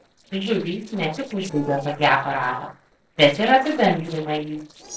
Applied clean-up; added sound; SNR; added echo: neural separator model SepFormer DNS4.